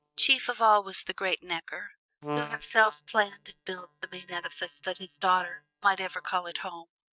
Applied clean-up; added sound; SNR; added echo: neural mask model DeepFilterNet 3.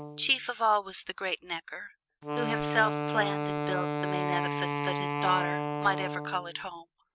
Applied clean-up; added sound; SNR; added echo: none; Wind instrument, woodwind instrument; 1 dB; none.